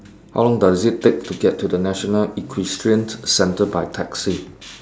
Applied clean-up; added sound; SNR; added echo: none; none; none; none.